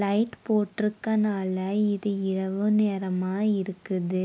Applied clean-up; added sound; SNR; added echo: none; none; none; none.